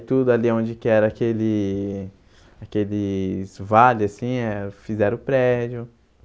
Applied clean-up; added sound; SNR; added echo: none; none; none; none.